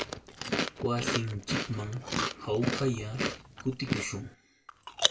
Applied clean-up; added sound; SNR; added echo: none; Chewing, mastication; -1 dB; reverberation time 0.2 s.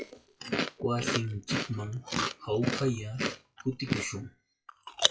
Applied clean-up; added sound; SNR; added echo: classical method WPE with log-MMSE.